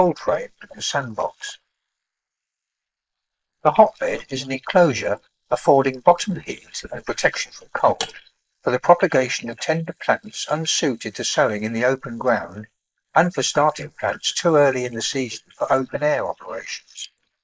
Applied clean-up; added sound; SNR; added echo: neural mask model Resemble Enhance denoiser.